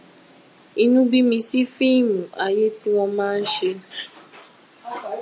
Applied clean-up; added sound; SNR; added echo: none; none; none; none.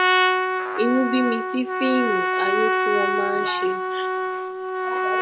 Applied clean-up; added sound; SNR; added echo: none; Trumpet; -3 dB; none.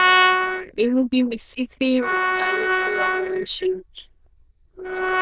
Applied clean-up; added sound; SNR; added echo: neural diffusion model UNIVERSE++.